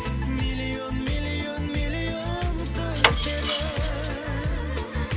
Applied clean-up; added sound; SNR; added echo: none; Cutlery, silverware; 4 dB; none.